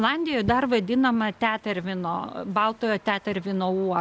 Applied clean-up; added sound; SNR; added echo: none; none; none; none.